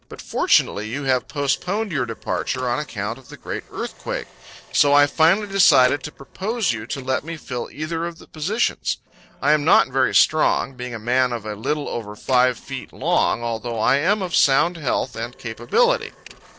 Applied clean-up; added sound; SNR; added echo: neural separator model SepFormer DNS4.